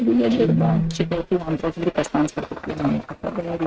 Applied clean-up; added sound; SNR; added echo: neural mask model RNNoise.